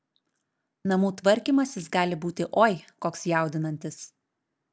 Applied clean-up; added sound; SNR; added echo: none; none; none; none.